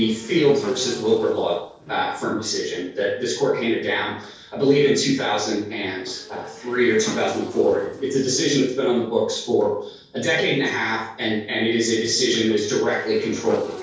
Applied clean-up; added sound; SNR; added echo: neural separator model SepFormer DNS4.